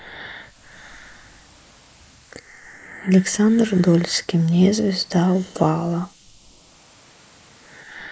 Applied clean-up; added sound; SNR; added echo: neural mask model Resemble Enhance denoiser.